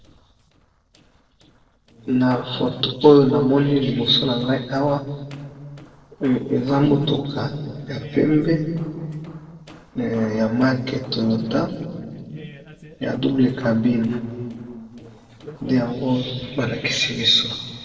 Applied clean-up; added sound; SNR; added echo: neural separator model SepFormer DNS4.